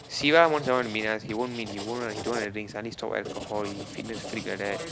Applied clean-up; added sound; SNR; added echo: none; Writing; 12 dB; none.